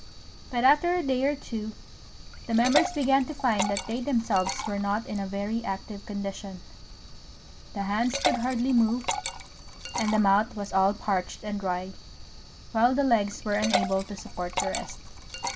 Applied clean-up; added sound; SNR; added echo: none; Liquid; 9 dB; none.